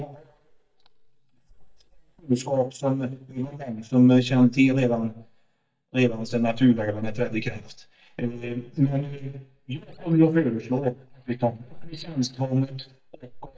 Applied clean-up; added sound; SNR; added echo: neural mask model DeepFilterNet 3.